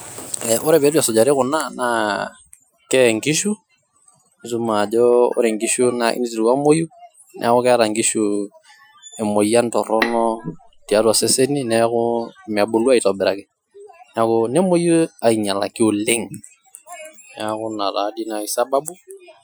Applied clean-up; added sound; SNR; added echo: classical method Wiener filter.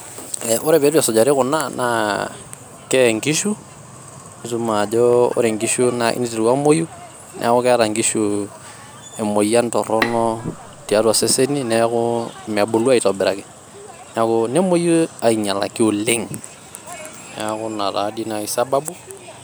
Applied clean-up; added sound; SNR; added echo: none; Bowed string instrument; 10 dB; none.